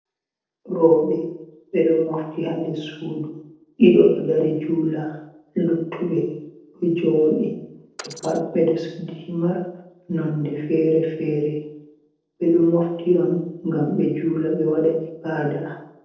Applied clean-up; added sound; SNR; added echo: neural separator model SepFormer DNS4.